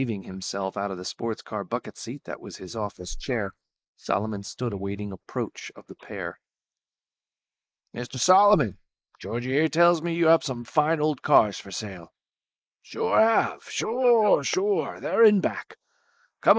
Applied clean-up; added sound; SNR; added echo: neural mask model Resemble Enhance denoiser.